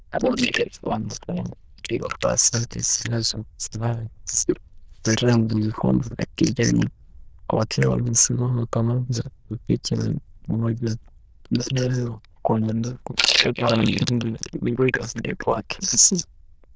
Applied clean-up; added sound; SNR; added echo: neural diffusion model UNIVERSE++.